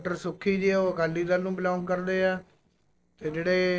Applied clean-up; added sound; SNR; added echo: neural separator model SepFormer DNS4.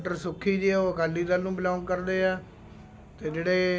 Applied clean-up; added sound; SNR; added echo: none; none; none; none.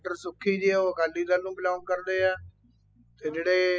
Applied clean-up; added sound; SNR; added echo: classical method spectral subtraction.